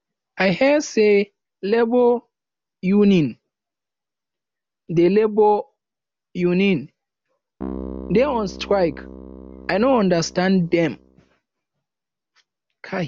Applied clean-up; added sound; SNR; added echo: none; Keyboard (musical); 14 dB; none.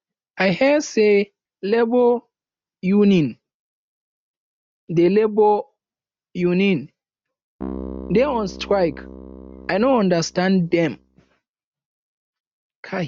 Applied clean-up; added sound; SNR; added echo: neural mask model RNNoise.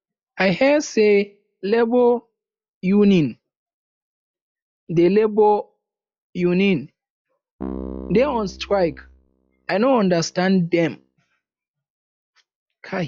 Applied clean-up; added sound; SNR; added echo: classical method log-MMSE.